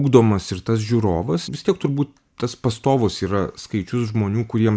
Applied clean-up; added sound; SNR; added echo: none; none; none; none.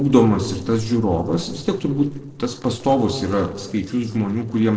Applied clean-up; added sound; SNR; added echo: neural separator model SepFormer DNS4.